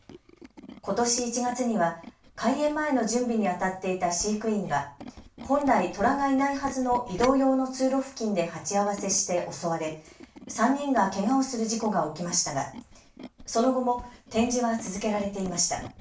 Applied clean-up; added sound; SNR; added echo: none; Tools; 18 dB; reverberation time 0.3 s.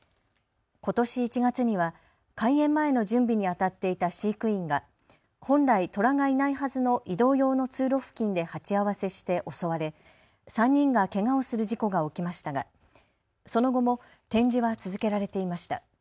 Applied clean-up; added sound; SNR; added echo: none; none; none; none.